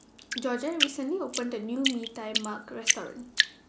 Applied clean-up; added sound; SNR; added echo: none; Drip; -2 dB; none.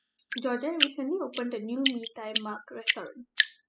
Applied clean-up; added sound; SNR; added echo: classical method spectral subtraction.